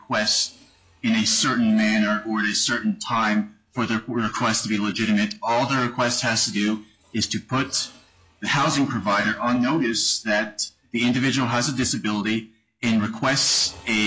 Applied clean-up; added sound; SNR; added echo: classical method log-MMSE.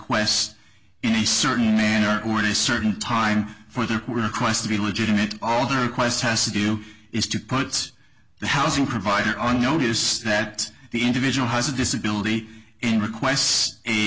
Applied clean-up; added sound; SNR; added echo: none; none; none; none.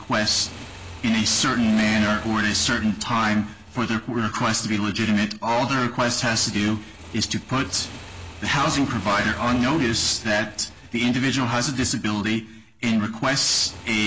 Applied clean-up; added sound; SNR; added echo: none; Motorcycle / Engine; 17 dB; none.